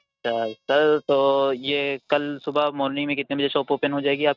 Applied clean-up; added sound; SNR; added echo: neural mask model RNNoise.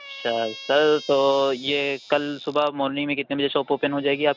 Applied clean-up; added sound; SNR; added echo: none; Squeak; 19 dB; none.